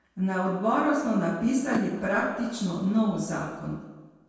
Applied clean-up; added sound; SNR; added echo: none; Door / Car; 17 dB; reverberation time 1.1 s.